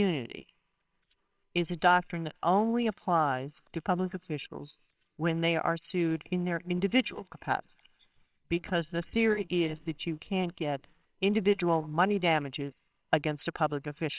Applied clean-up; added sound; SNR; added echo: neural separator model SepFormer WHAMR!.